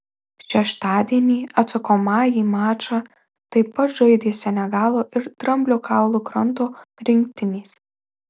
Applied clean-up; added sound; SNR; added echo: none; none; none; none.